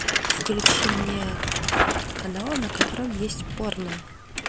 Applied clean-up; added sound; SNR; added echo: none; Bicycle; -5 dB; none.